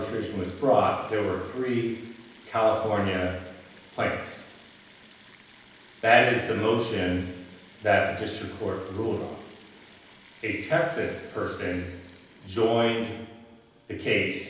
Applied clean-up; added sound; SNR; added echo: none; Sink (filling or washing) / Water tap, faucet; 19 dB; reverberation time 0.9 s.